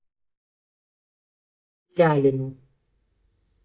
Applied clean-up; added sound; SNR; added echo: neural mask model DeepFilterNet 3.